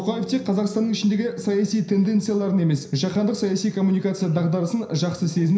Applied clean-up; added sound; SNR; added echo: none; Bass guitar; 19 dB; reverberation time 0.5 s.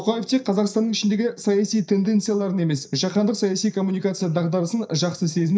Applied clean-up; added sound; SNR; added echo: neural mask model DeepFilterNet 3.